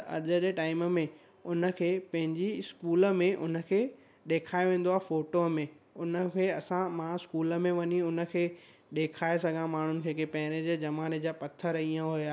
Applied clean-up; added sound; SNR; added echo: none; none; none; none.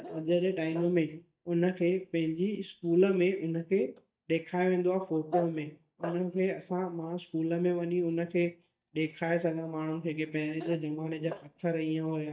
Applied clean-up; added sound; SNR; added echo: neural mask model DeepFilterNet 3.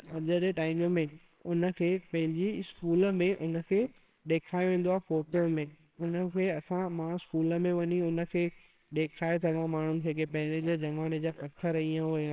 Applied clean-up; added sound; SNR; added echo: neural separator model SepFormer WHAMR!.